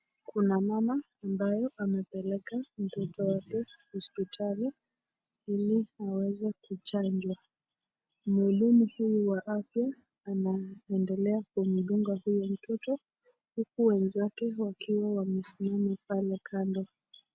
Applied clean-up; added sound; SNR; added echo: none; none; none; none.